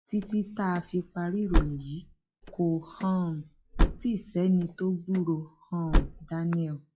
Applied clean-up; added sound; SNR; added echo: classical method log-MMSE.